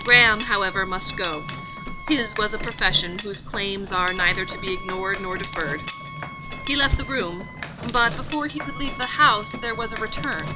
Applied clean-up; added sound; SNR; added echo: none; Mechanisms + Wind instrument, woodwind instrument; 10 dB; none.